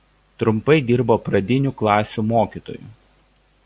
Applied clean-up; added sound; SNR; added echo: none; none; none; none.